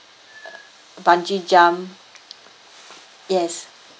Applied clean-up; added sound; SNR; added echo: none; none; none; none.